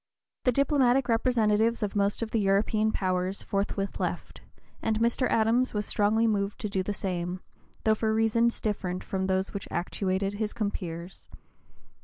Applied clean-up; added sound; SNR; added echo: none; none; none; none.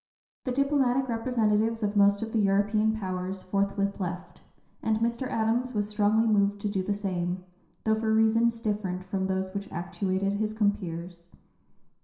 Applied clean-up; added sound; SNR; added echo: none; none; none; reverberation time 0.7 s.